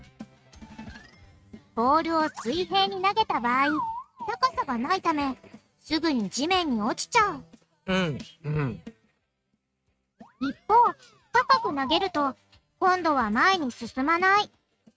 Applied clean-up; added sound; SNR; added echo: neural mask model RNNoise.